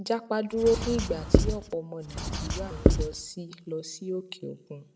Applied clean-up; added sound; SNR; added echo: none; Writing; -4 dB; reverberation time 0.7 s.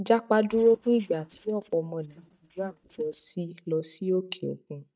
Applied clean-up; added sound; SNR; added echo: neural mask model DeepFilterNet 3.